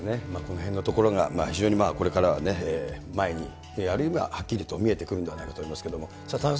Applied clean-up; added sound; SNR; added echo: none; Bowed string instrument; 17 dB; none.